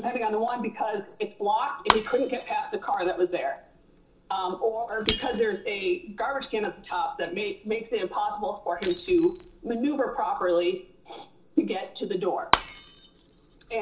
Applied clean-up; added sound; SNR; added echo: none; Shatter; 9 dB; reverberation time 0.2 s.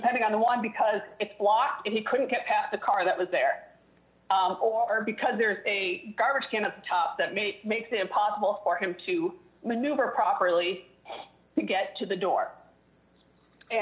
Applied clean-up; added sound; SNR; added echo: none; none; none; none.